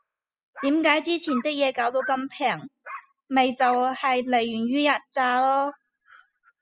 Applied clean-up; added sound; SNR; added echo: classical method spectral subtraction.